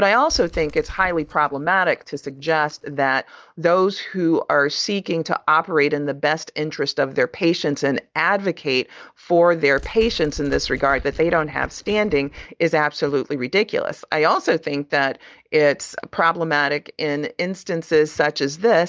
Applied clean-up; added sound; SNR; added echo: neural mask model DeepFilterNet 3.